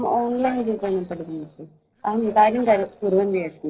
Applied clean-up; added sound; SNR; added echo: neural separator model SepFormer DNS4.